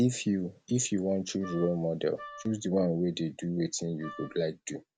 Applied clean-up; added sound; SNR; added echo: none; Wind instrument, woodwind instrument; 17 dB; none.